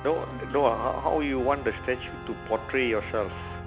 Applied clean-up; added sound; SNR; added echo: none; Organ; 10 dB; none.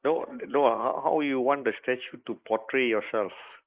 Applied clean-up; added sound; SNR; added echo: neural mask model Resemble Enhance denoiser.